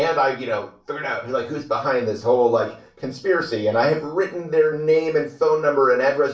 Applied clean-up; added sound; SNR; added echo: none; none; none; reverberation time 0.3 s.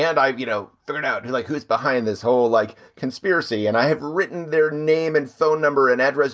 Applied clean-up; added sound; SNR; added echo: none; none; none; none.